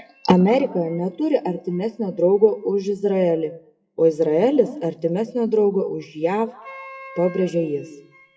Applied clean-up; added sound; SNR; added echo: classical method WPE with log-MMSE.